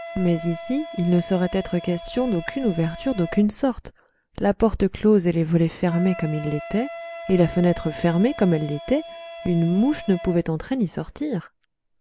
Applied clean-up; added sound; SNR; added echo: none; Water / Splash, splatter + Wind instrument, woodwind instrument; 15 dB; none.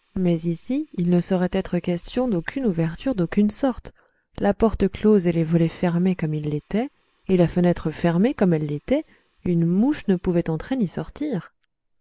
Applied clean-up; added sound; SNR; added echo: neural mask model Resemble Enhance denoiser.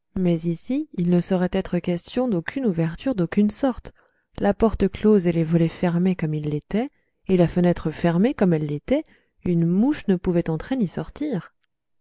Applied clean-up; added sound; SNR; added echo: none; none; none; none.